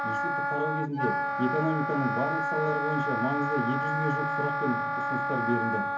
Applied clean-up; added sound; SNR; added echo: none; Wind instrument, woodwind instrument; -2 dB; reverberation time 0.3 s.